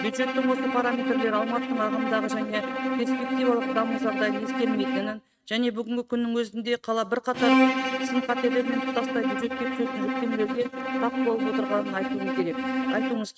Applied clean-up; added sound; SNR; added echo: neural mask model RNNoise.